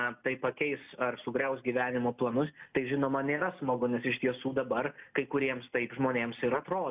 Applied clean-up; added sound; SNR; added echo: none; none; none; none.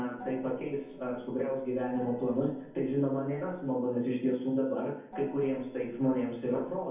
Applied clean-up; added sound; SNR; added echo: none; Gong; 19 dB; reverberation time 0.7 s.